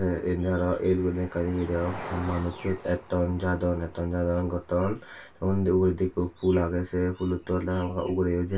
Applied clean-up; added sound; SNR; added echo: none; Cricket; 19 dB; reverberation time 0.2 s.